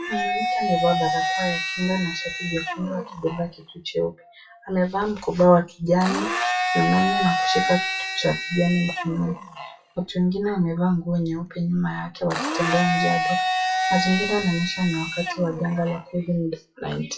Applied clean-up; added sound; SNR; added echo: classical method WPE with log-MMSE.